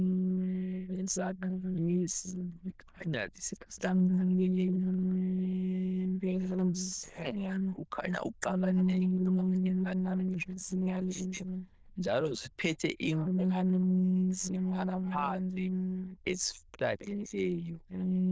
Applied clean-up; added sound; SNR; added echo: neural diffusion model UNIVERSE++.